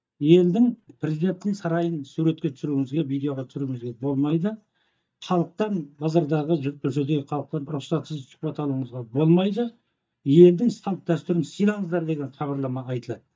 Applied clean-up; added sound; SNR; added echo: neural mask model DeepFilterNet 3.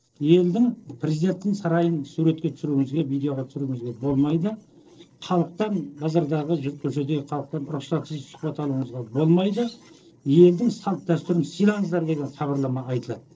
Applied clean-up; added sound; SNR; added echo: neural separator model SepFormer DNS4.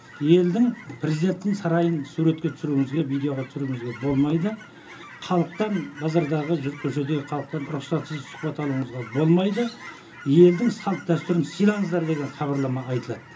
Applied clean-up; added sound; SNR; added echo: none; Chirp, tweet / Fowl; 20 dB; reverberation time 0.2 s.